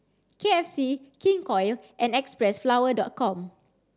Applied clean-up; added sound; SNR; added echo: none; none; none; none.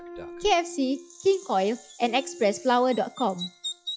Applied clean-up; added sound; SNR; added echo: classical method log-MMSE.